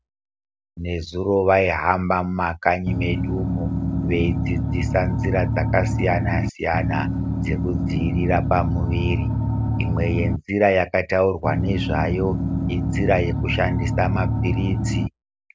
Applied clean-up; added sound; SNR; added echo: none; Engine; -1 dB; none.